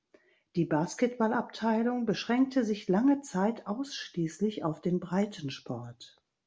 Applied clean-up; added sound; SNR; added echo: none; none; none; none.